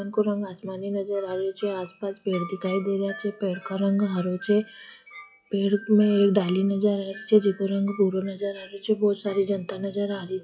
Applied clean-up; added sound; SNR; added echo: classical method WPE with log-MMSE.